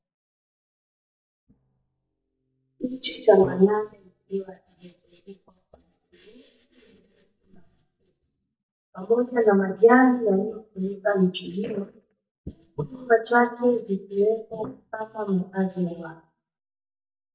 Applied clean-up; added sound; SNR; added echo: neural mask model DeepFilterNet 3.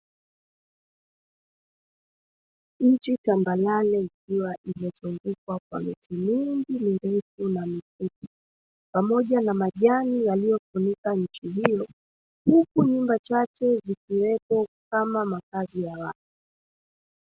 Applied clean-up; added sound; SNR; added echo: none; none; none; none.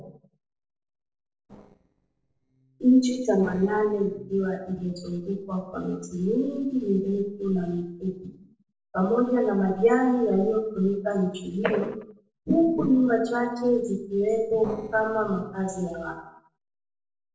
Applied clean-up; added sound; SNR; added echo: neural separator model SepFormer DNS4.